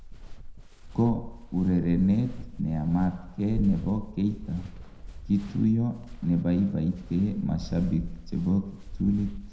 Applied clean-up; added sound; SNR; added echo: none; Walk, footsteps; 11 dB; reverberation time 0.8 s.